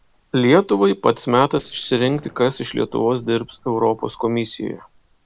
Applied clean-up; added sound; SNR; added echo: neural separator model SepFormer DNS4.